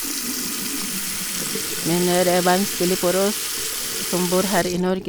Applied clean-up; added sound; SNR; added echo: none; Sink (filling or washing) / Liquid; 3 dB; none.